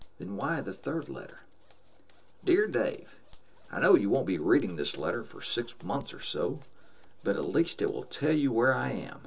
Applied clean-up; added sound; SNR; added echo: none; Zipper (clothing); 17 dB; reverberation time 0.2 s.